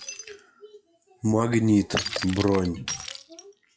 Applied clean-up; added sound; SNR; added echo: classical method WPE with log-MMSE.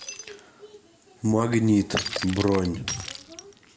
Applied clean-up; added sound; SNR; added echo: none; Shatter; 11 dB; reverberation time 0.6 s.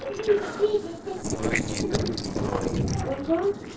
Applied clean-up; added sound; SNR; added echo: neural separator model SepFormer DNS4.